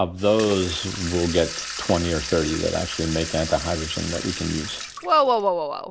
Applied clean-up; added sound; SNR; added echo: none; Sink (filling or washing) / Water tap, faucet; 10 dB; none.